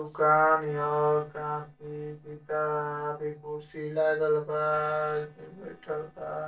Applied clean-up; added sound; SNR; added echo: neural separator model SepFormer DNS4.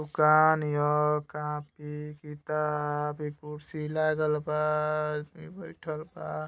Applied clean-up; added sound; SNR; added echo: none; none; none; none.